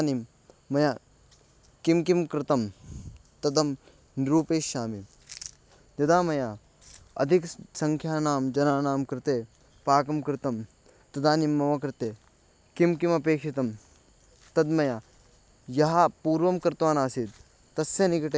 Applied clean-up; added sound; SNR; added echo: none; none; none; none.